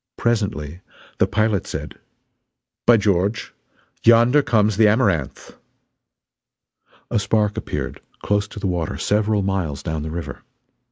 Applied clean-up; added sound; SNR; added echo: none; none; none; none.